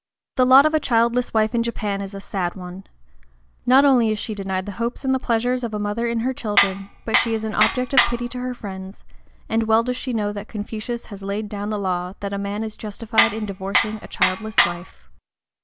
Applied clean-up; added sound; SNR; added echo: none; Tools; 0 dB; none.